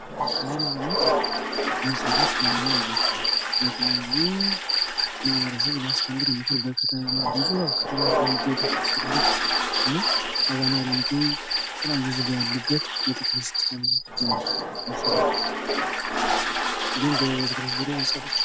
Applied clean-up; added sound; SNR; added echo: none; Toilet flush; 2 dB; none.